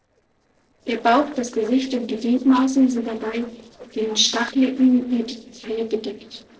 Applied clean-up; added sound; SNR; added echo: neural separator model SepFormer DNS4.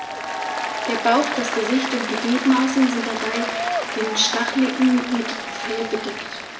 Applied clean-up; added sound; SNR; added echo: none; Applause; 5 dB; reverberation time 0.8 s.